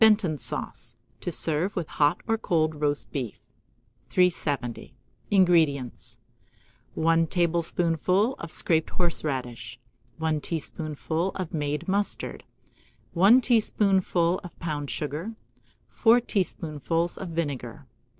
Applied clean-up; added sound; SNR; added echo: none; none; none; none.